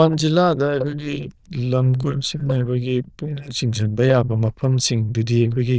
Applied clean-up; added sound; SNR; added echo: neural diffusion model UNIVERSE++.